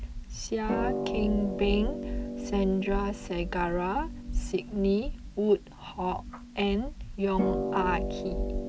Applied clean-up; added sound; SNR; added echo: none; Harp; 3 dB; none.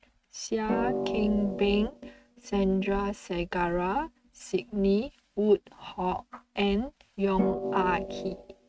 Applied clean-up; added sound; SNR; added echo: neural mask model RNNoise.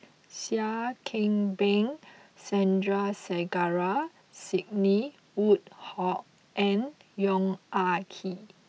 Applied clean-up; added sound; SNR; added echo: none; none; none; none.